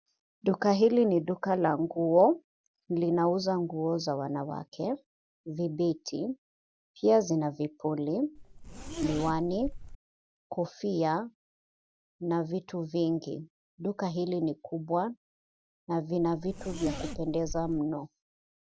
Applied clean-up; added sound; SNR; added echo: none; Zipper (clothing); 8 dB; none.